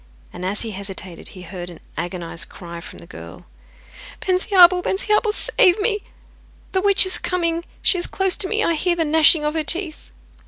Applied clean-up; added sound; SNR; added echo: none; none; none; none.